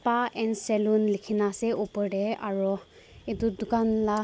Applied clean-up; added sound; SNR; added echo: none; none; none; none.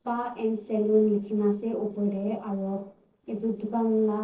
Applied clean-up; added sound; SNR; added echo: neural separator model SepFormer DNS4.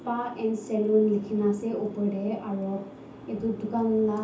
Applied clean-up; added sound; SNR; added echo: none; Boat, Water vehicle; 17 dB; reverberation time 0.6 s.